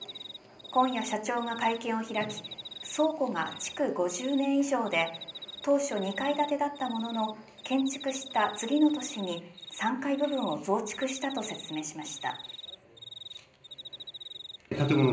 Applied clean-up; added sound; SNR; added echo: none; Cricket; 15 dB; reverberation time 0.5 s.